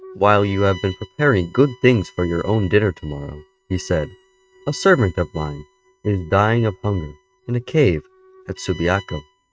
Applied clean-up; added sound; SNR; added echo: neural mask model RNNoise.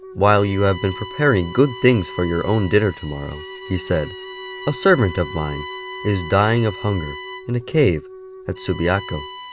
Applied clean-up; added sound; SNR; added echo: none; Wind instrument, woodwind instrument + Bowed string instrument; 14 dB; none.